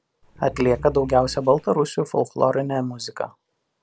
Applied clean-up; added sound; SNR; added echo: none; Growling; 16 dB; none.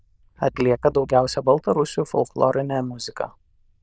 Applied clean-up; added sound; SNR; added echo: neural diffusion model UNIVERSE++.